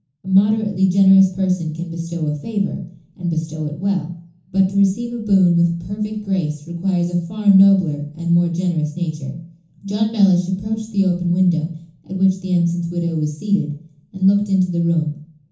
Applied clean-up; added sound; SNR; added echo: none; none; none; reverberation time 1.2 s.